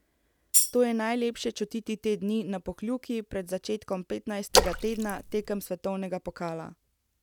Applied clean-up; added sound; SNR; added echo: none; Splash, splatter + Tambourine; -3 dB; none.